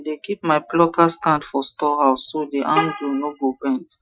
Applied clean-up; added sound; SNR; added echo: classical method Wiener filter.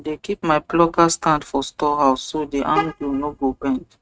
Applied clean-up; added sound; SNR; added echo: neural mask model RNNoise.